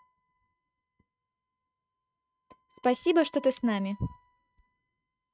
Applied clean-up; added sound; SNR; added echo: neural mask model RNNoise.